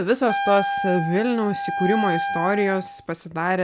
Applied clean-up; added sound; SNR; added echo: none; Wind instrument, woodwind instrument; 5 dB; none.